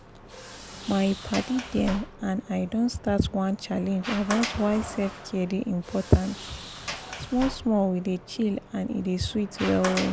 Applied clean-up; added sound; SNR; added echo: none; Sliding door; 11 dB; none.